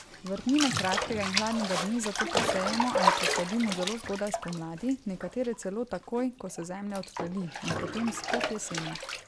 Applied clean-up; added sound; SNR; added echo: none; Bathtub (filling or washing); 1 dB; none.